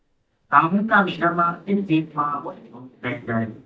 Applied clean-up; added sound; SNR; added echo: neural mask model DeepFilterNet 3.